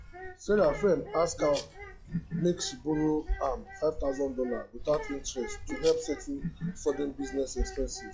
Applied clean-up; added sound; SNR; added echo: classical method log-MMSE.